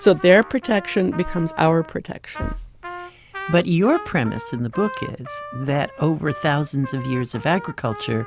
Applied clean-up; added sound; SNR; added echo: none; Trumpet; 15 dB; none.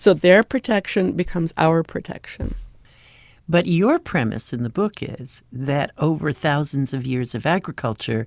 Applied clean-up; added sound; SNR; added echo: none; none; none; none.